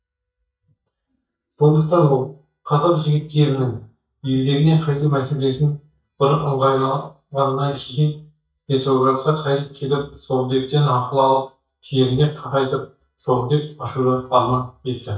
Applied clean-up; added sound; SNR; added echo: neural mask model DeepFilterNet 3.